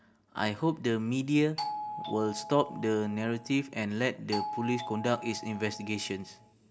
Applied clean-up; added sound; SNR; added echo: none; Doorbell; 9 dB; reverberation time 0.5 s.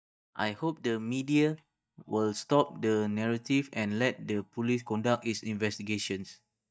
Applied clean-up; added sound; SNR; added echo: neural mask model DeepFilterNet 3.